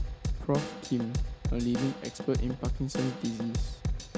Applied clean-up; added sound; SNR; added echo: none; Drum / Drum kit; 1 dB; none.